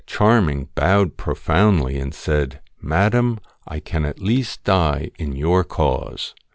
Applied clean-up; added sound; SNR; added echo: none; none; none; none.